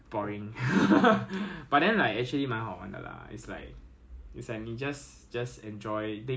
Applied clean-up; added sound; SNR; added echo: none; none; none; none.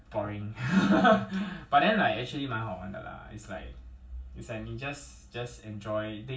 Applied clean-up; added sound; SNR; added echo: none; none; none; reverberation time 0.2 s.